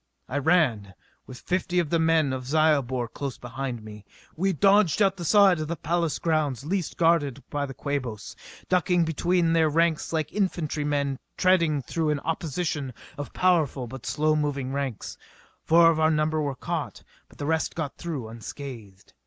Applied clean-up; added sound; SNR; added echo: none; none; none; none.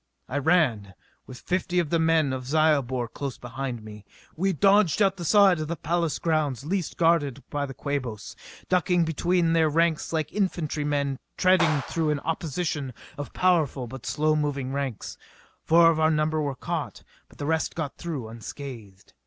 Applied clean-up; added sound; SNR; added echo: none; Clapping; 9 dB; none.